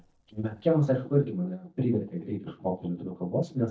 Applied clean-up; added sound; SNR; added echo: neural mask model DeepFilterNet 3.